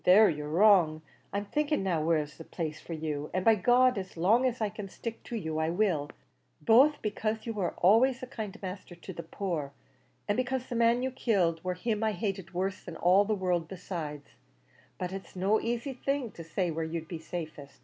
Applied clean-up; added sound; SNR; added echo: none; none; none; none.